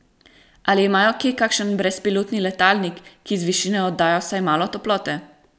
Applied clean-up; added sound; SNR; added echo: none; none; none; none.